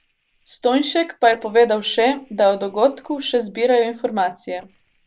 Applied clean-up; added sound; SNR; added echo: neural separator model SepFormer DNS4.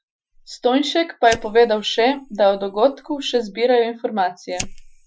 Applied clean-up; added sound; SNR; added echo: classical method Wiener filter.